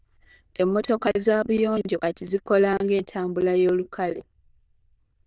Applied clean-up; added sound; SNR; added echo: neural diffusion model UNIVERSE++.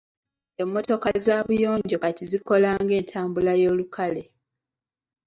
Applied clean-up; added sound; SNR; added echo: neural mask model DeepFilterNet 3.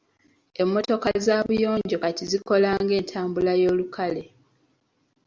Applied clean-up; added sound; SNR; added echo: none; none; none; none.